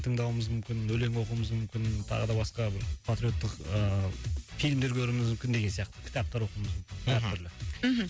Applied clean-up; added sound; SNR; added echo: none; none; none; none.